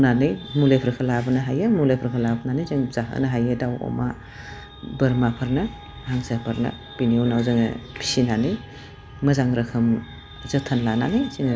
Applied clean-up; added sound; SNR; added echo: none; none; none; none.